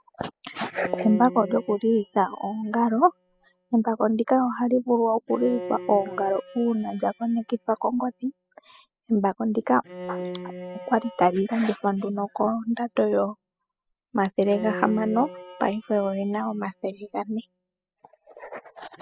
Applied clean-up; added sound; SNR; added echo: classical method spectral subtraction.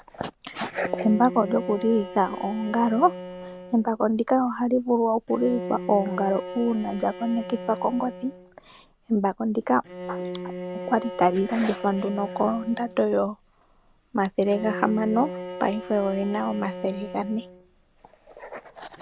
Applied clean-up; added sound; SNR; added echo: none; Bowed string instrument; 12 dB; none.